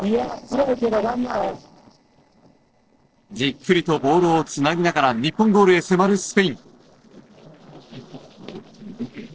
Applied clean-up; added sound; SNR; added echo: neural separator model SepFormer DNS4.